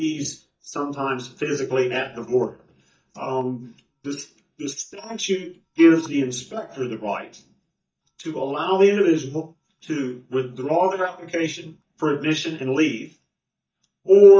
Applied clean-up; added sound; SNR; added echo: neural mask model DeepFilterNet 3.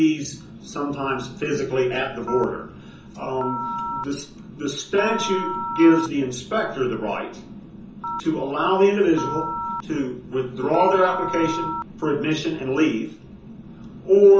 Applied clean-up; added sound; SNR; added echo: none; Telephone; 8 dB; reverberation time 0.6 s.